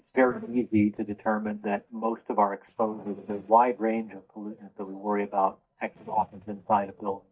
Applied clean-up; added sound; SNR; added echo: neural mask model DeepFilterNet 3.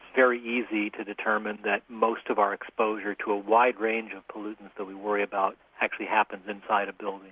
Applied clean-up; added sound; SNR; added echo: none; none; none; none.